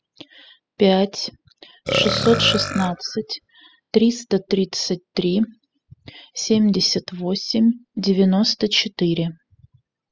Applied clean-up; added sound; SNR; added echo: classical method spectral subtraction.